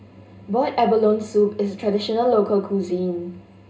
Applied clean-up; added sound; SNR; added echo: none; none; none; reverberation time 0.2 s.